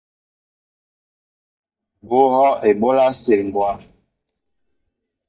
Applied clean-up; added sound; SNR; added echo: neural mask model DeepFilterNet 3.